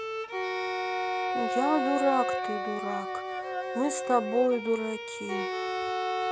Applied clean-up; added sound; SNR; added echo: none; Wind instrument, woodwind instrument + Bowed string instrument; 0 dB; none.